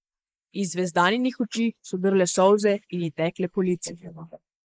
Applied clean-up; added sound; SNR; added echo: neural mask model Resemble Enhance denoiser.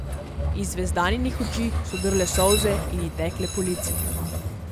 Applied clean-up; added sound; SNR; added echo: none; Train; 0 dB; none.